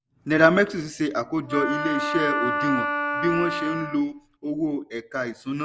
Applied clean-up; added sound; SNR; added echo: none; Wind instrument, woodwind instrument; 2 dB; none.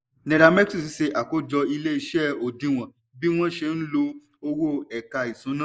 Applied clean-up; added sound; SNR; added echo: neural mask model Resemble Enhance denoiser.